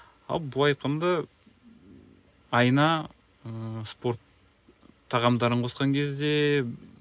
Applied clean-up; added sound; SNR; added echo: none; none; none; none.